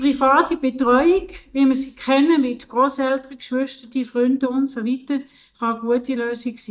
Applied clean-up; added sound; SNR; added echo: neural mask model DeepFilterNet 3.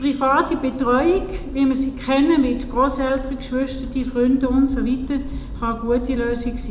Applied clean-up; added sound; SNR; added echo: none; Accelerating, revving, vroom; 11 dB; reverberation time 0.6 s.